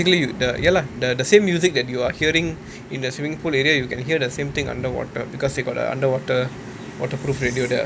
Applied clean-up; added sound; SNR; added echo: none; none; none; none.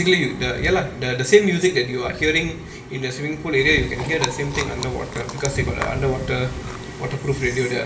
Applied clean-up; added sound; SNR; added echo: none; Chewing, mastication; 8 dB; reverberation time 1.3 s.